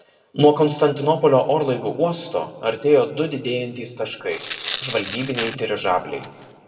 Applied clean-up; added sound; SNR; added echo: none; Tearing; 9 dB; reverberation time 1.4 s.